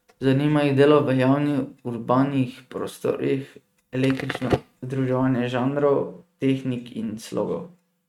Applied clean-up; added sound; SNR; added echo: neural mask model RNNoise.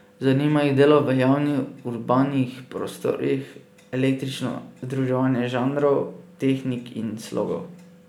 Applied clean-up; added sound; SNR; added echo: none; none; none; none.